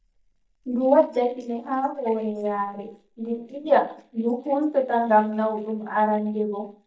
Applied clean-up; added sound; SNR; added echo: neural mask model DeepFilterNet 3.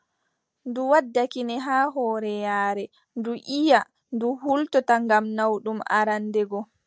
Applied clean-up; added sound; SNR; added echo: none; none; none; none.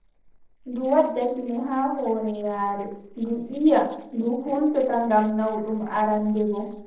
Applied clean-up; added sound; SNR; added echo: neural separator model SepFormer DNS4.